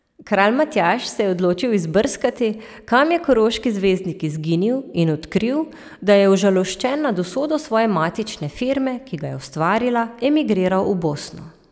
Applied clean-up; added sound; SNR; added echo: none; none; none; none.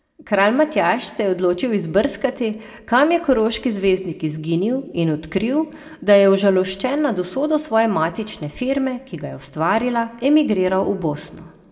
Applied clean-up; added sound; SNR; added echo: none; none; none; reverberation time 0.8 s.